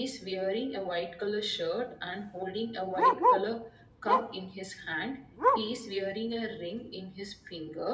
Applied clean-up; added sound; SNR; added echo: none; Bark; -1 dB; none.